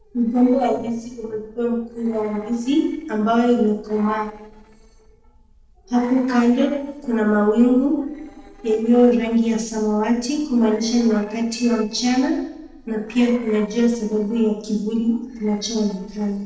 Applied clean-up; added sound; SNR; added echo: neural separator model SepFormer DNS4.